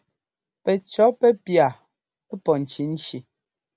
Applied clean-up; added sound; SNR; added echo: none; none; none; none.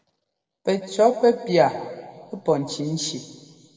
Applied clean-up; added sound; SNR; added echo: none; none; none; reverberation time 1.6 s.